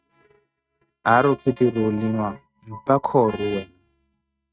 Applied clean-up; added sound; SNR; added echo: neural mask model RNNoise.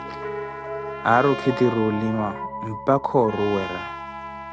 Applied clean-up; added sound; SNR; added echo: none; Piano + Trumpet; 8 dB; none.